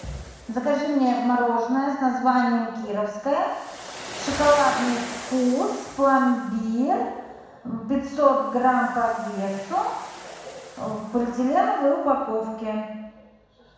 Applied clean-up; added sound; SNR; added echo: none; Waves, surf; 16 dB; reverberation time 1.1 s.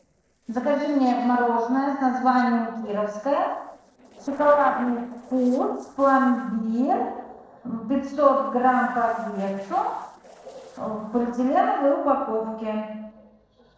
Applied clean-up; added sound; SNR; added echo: neural separator model SepFormer DNS4.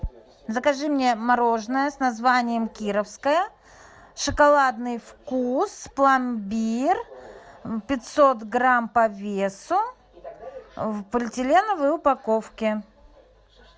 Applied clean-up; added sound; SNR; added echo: none; none; none; none.